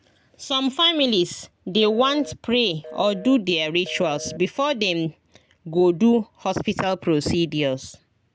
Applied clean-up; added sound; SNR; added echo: none; Telephone; 17 dB; none.